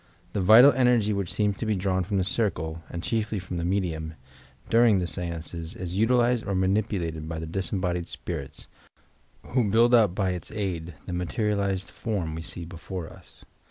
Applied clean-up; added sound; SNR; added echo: none; none; none; none.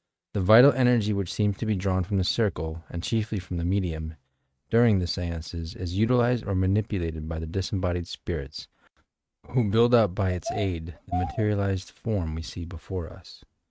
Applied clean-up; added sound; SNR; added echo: neural mask model RNNoise.